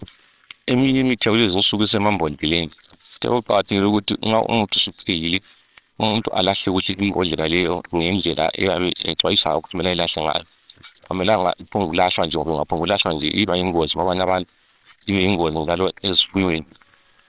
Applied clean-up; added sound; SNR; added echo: neural separator model SepFormer WHAMR!.